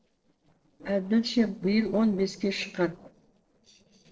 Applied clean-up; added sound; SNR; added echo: neural separator model SepFormer DNS4.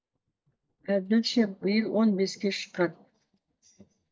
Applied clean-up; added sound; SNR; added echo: neural mask model DeepFilterNet 3.